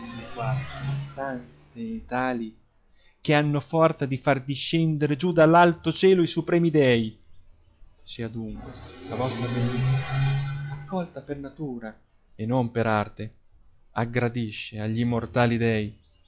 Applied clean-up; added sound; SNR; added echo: classical method log-MMSE.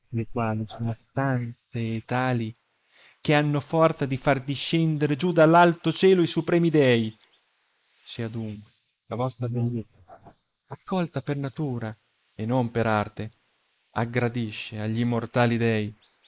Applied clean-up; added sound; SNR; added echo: neural mask model Resemble Enhance denoiser.